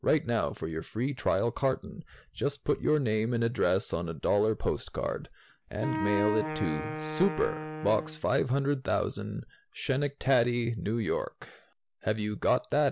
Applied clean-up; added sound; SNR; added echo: none; Wind instrument, woodwind instrument; 6 dB; none.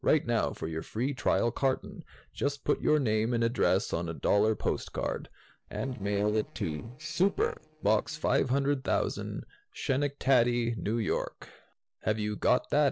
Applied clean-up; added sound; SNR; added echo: neural separator model SepFormer DNS4.